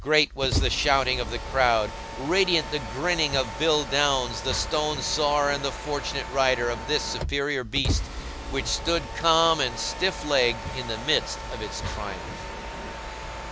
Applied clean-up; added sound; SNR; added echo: none; Mechanisms; 7 dB; none.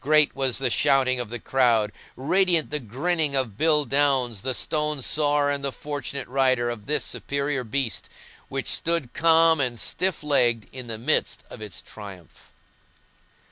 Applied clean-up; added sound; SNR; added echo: none; none; none; none.